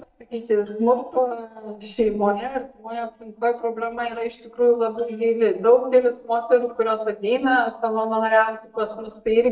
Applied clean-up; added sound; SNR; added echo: neural mask model DeepFilterNet 3.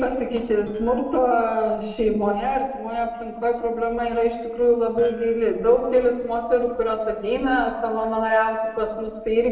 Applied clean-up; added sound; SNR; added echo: neural separator model SepFormer DNS4.